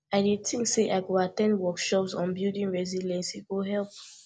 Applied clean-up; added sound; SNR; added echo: none; none; none; none.